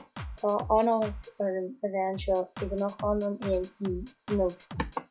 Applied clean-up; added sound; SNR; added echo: none; Drum kit; 12 dB; none.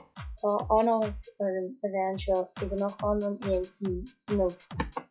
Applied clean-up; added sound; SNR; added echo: classical method log-MMSE.